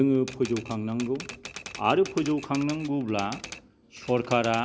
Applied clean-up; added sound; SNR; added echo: none; Typewriter; 16 dB; none.